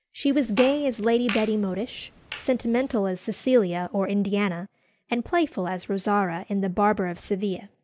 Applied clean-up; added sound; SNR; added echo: none; Fart; 13 dB; none.